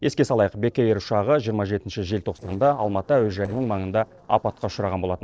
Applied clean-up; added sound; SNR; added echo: neural separator model SepFormer DNS4.